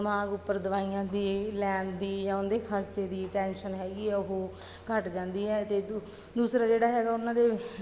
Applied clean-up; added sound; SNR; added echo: none; none; none; none.